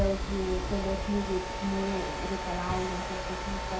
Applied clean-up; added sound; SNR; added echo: none; Mechanisms; 1 dB; reverberation time 0.6 s.